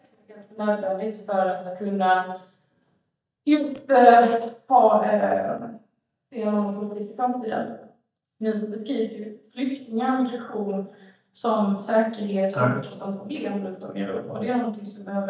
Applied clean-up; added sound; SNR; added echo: neural mask model DeepFilterNet 3.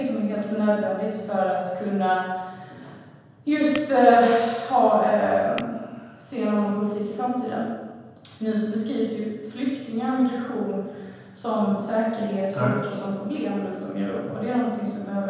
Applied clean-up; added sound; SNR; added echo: none; Tap / Glass; 17 dB; reverberation time 1.2 s.